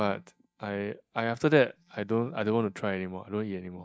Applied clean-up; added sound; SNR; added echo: neural mask model DeepFilterNet 3.